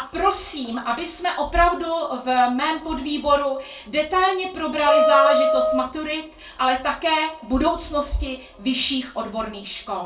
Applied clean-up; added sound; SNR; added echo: none; Wind instrument, woodwind instrument; -4 dB; reverberation time 0.2 s.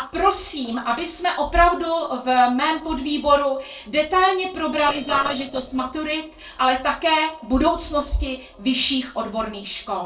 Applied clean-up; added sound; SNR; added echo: neural separator model SepFormer DNS4.